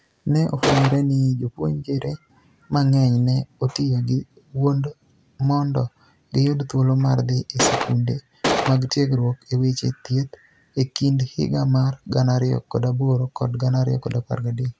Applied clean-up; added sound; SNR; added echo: none; Gunshot, gunfire; 0 dB; none.